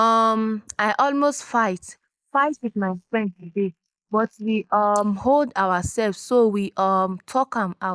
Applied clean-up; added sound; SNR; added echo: neural mask model Resemble Enhance denoiser.